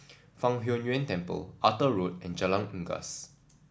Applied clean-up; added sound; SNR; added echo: none; none; none; none.